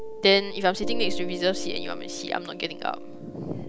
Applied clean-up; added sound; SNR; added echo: none; Piano; 3 dB; none.